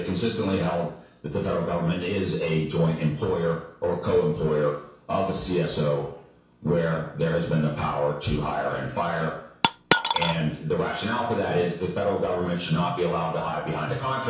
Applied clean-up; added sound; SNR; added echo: none; Coin (dropping); -4 dB; reverberation time 0.6 s.